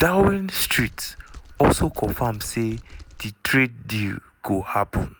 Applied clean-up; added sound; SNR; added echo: none; Typing; 18 dB; none.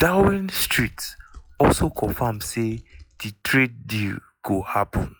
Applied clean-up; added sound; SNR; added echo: classical method log-MMSE.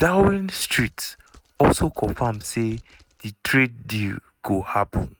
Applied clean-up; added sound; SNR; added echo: neural mask model RNNoise.